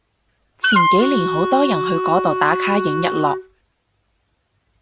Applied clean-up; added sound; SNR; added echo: none; Wind instrument, woodwind instrument; -1 dB; none.